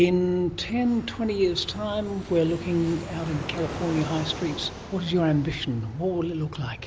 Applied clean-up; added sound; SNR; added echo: none; Fixed-wing aircraft, airplane; 13 dB; none.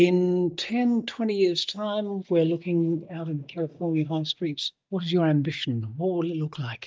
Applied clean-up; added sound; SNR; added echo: neural mask model DeepFilterNet 3.